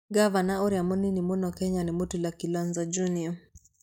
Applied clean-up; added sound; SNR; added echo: neural mask model DeepFilterNet 3.